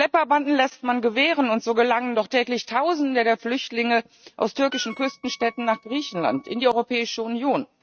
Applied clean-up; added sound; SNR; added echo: neural mask model RNNoise.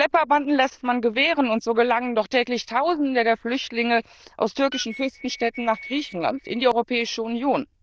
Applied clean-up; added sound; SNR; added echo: neural diffusion model UNIVERSE++.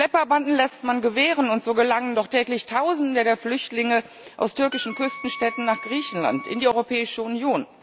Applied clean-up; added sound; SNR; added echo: none; Wind instrument, woodwind instrument; 13 dB; none.